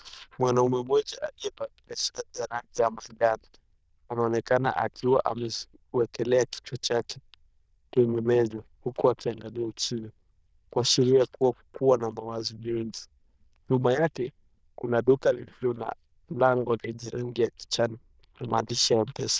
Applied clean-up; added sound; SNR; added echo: neural diffusion model UNIVERSE++.